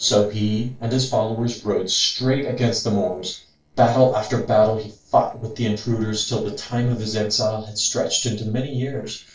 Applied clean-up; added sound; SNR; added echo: neural separator model SepFormer DNS4.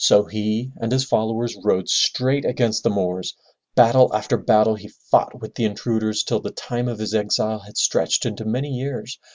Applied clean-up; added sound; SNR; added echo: none; none; none; none.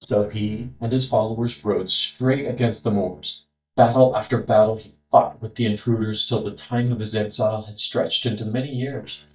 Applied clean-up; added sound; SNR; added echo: neural mask model DeepFilterNet 3.